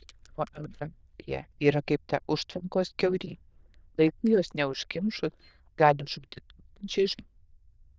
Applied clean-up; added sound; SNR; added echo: neural diffusion model UNIVERSE++.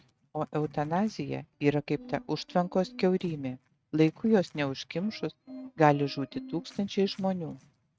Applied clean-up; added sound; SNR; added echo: neural mask model RNNoise.